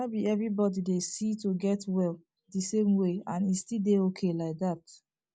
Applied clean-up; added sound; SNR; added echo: none; none; none; none.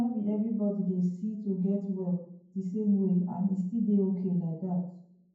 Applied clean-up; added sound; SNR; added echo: none; none; none; reverberation time 0.9 s.